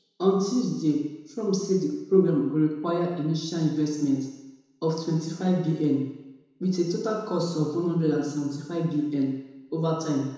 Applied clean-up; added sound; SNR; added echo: none; none; none; reverberation time 1.0 s.